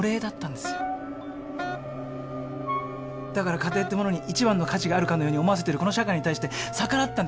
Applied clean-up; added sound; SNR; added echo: none; Wind instrument, woodwind instrument; 11 dB; none.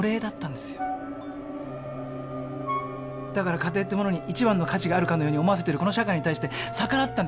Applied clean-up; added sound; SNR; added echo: none; none; none; none.